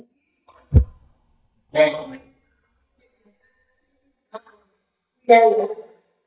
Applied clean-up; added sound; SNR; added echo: neural mask model DeepFilterNet 3.